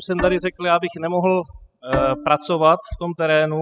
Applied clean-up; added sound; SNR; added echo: classical method spectral subtraction.